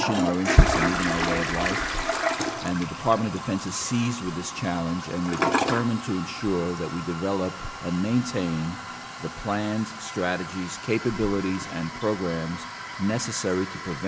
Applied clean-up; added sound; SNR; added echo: none; Toilet flush; 4 dB; reverberation time 1.8 s.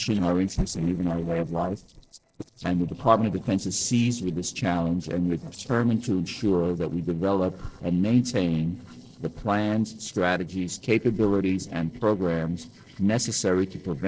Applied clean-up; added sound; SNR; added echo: neural separator model SepFormer DNS4.